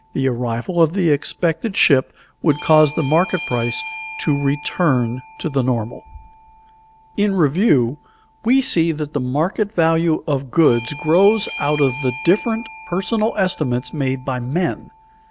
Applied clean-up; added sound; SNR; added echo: none; Bell / Doorbell; 17 dB; none.